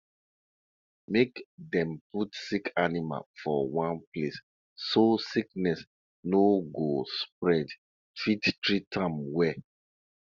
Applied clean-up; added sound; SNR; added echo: none; none; none; none.